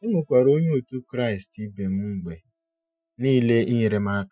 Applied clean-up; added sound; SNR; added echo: classical method Wiener filter.